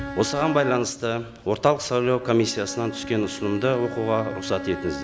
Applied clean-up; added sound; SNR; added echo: none; Bowed string instrument; 11 dB; none.